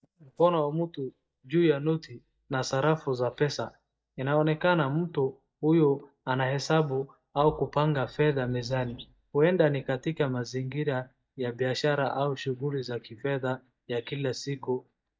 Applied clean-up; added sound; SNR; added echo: neural mask model DeepFilterNet 3.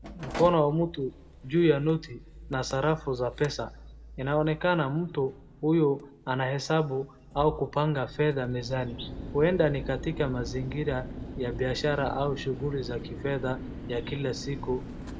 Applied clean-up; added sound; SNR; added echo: none; Mechanical fan; 12 dB; reverberation time 0.9 s.